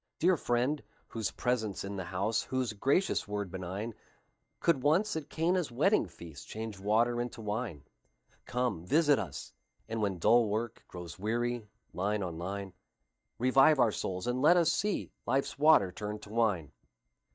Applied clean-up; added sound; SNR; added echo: neural mask model DeepFilterNet 3.